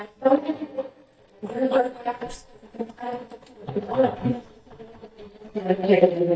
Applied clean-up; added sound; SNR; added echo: neural mask model DeepFilterNet 3.